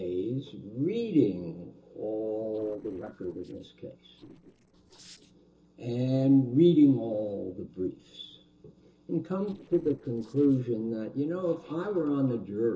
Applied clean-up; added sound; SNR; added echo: neural separator model SepFormer DNS4.